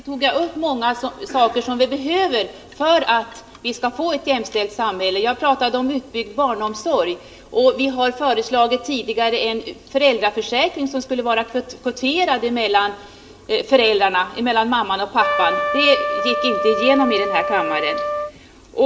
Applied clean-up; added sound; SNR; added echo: none; Trumpet; 3 dB; reverberation time 0.4 s.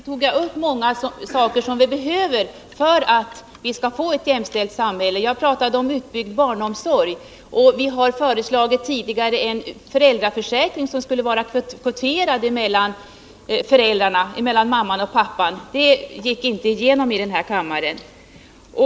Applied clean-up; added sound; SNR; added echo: none; none; none; none.